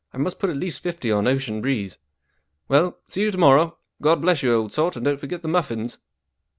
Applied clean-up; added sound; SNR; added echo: none; none; none; none.